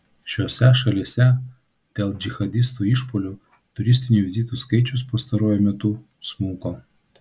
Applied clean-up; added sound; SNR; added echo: none; none; none; none.